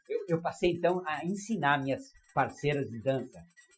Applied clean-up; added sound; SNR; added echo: classical method Wiener filter.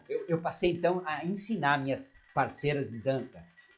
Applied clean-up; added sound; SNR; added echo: classical method log-MMSE.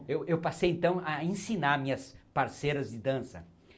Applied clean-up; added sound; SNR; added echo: none; none; none; none.